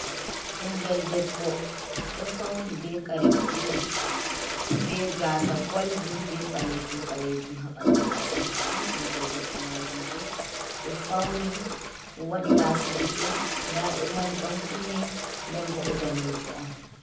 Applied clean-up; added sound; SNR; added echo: none; Toilet flush; -2 dB; reverberation time 0.6 s.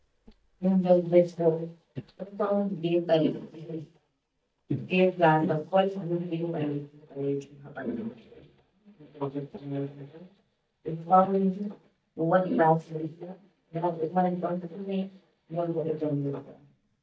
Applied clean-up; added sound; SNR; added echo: neural mask model DeepFilterNet 3.